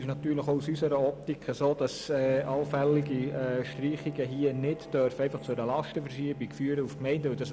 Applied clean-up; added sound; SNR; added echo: none; Bowed string instrument; 12 dB; none.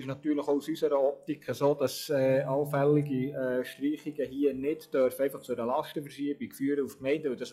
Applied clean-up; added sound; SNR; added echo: classical method log-MMSE.